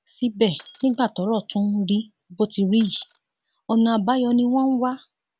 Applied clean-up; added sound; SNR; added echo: none; Shatter; 15 dB; none.